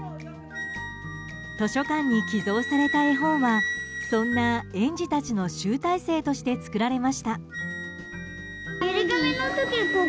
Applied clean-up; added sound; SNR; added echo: none; Wind instrument, woodwind instrument; 8 dB; none.